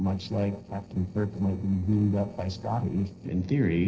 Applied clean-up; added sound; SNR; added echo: neural separator model SepFormer DNS4.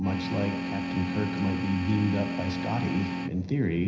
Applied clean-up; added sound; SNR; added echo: none; Organ; 3 dB; reverberation time 0.9 s.